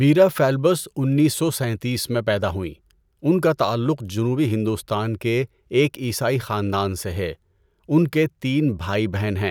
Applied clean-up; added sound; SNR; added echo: none; none; none; none.